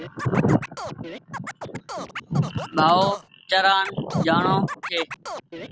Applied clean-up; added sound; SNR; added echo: none; Scratching (performance technique); 12 dB; none.